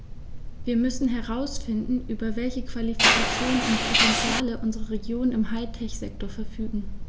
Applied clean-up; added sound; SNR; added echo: none; Mechanisms; 0 dB; none.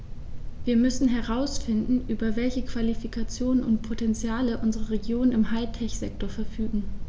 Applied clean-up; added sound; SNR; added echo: none; none; none; none.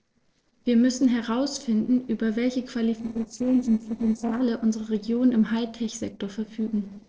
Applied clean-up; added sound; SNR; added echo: neural separator model SepFormer DNS4.